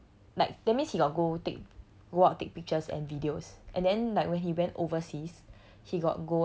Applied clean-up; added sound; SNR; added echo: none; none; none; none.